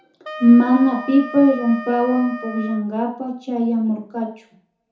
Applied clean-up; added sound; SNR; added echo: none; Wind instrument, woodwind instrument; 17 dB; reverberation time 0.7 s.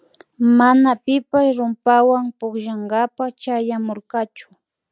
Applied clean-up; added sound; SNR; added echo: none; none; none; none.